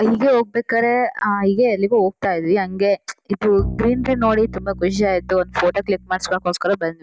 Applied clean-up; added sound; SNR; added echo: none; Bowed string instrument; 12 dB; none.